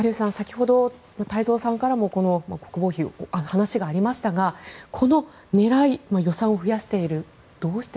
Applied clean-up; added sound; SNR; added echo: none; none; none; none.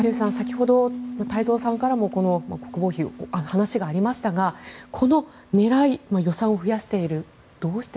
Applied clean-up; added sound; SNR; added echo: none; Piano; 13 dB; none.